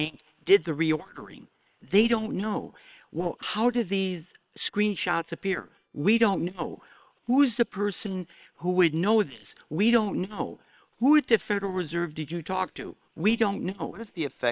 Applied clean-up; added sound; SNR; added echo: neural separator model SepFormer WHAM!.